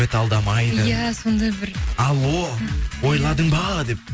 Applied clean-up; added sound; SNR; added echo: none; Brass instrument; 20 dB; none.